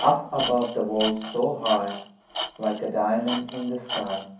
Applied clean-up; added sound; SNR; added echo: none; Tools; 9 dB; reverberation time 0.6 s.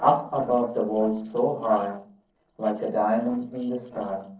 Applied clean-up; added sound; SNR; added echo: neural separator model SepFormer DNS4.